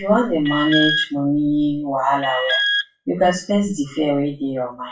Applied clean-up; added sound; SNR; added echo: classical method WPE with log-MMSE.